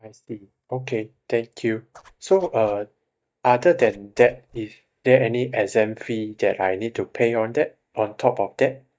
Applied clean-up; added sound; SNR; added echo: neural mask model DeepFilterNet 3.